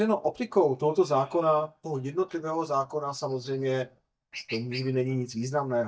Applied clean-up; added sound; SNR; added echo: neural mask model DeepFilterNet 3.